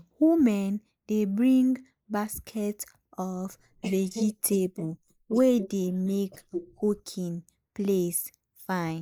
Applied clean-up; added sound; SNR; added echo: neural mask model Resemble Enhance denoiser.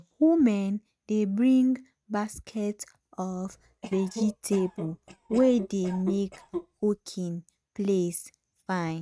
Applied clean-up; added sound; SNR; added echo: neural mask model RNNoise.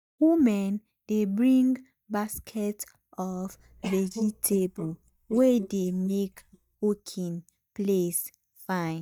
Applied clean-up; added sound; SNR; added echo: neural mask model DeepFilterNet 3.